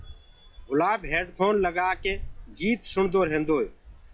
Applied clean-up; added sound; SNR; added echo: classical method log-MMSE.